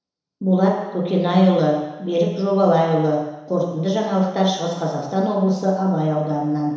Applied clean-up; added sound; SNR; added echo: none; none; none; reverberation time 1.0 s.